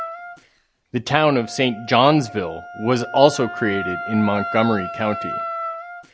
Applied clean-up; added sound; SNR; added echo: none; Wind instrument, woodwind instrument; 10 dB; none.